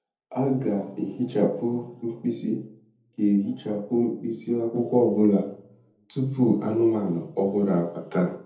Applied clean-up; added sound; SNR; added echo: none; none; none; reverberation time 0.5 s.